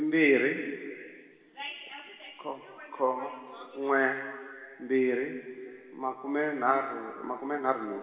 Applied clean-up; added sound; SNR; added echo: none; none; none; reverberation time 2.5 s.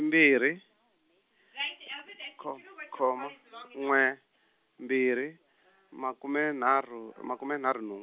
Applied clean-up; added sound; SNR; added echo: none; none; none; none.